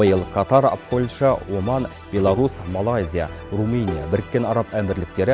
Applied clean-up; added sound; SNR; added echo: none; Bowed string instrument; 17 dB; none.